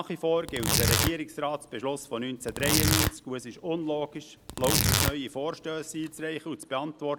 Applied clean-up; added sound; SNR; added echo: none; Tearing; -2 dB; none.